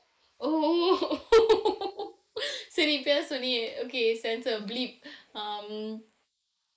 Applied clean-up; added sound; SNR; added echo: neural mask model Resemble Enhance denoiser.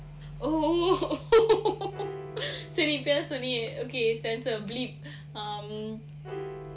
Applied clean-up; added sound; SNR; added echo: none; Piano; 18 dB; none.